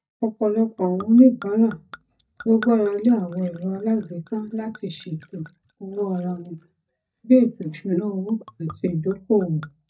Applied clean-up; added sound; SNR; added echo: neural mask model DeepFilterNet 3.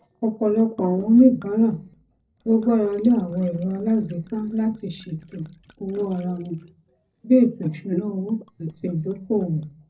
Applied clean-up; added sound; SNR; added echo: neural separator model SepFormer DNS4.